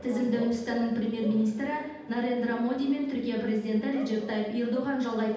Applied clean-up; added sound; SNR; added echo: none; Bark / Livestock, farm animals, working animals; 18 dB; reverberation time 0.8 s.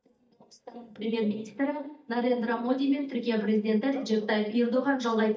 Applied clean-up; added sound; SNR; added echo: neural mask model DeepFilterNet 3.